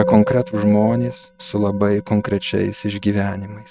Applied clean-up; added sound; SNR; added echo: neural mask model RNNoise.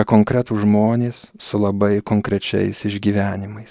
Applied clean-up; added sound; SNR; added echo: none; none; none; none.